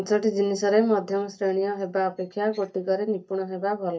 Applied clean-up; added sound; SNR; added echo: neural mask model DeepFilterNet 3.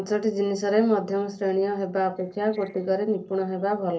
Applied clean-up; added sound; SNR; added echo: neural separator model SepFormer DNS4.